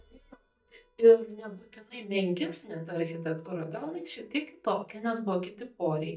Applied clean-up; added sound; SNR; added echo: neural mask model DeepFilterNet 3.